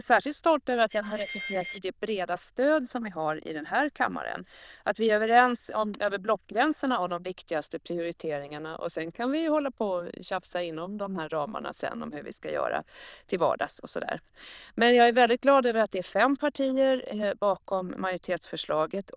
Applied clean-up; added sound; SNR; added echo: neural diffusion model UNIVERSE++.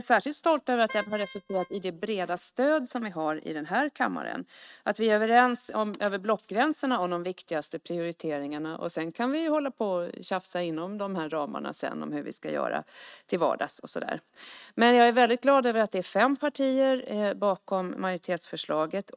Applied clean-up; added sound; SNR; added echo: neural mask model RNNoise.